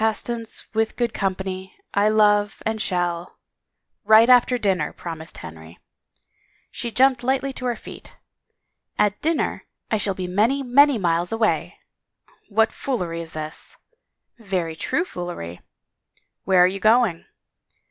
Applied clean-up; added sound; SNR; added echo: none; none; none; none.